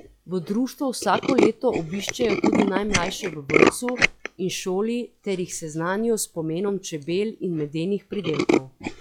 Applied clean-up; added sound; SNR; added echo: classical method log-MMSE.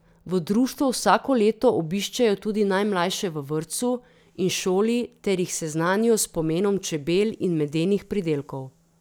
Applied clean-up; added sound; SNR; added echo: none; none; none; none.